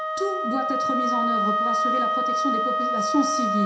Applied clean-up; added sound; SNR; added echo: none; Wind instrument, woodwind instrument; -4 dB; reverberation time 0.7 s.